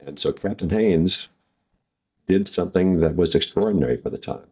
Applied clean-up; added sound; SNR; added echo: neural mask model DeepFilterNet 3.